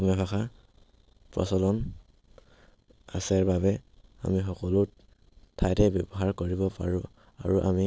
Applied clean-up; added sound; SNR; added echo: none; none; none; none.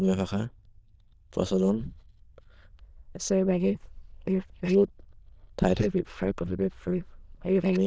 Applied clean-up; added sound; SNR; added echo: neural diffusion model UNIVERSE++.